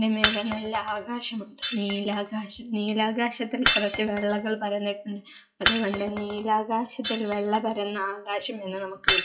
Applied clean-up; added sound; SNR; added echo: classical method WPE with log-MMSE.